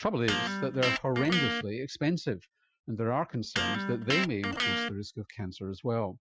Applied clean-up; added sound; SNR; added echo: classical method Wiener filter.